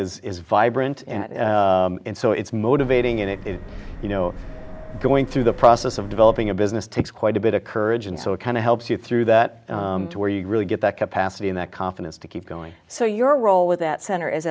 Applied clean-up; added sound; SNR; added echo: none; Subway, metro, underground; 13 dB; none.